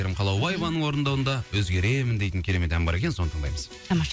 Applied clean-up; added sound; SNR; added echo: none; none; none; none.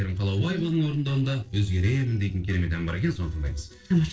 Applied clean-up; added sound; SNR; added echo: neural separator model SepFormer DNS4.